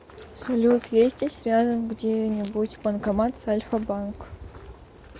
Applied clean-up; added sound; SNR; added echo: none; none; none; none.